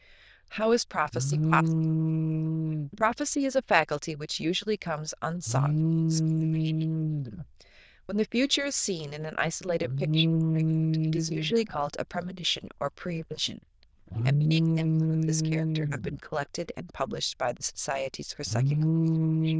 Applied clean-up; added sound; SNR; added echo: neural diffusion model UNIVERSE++.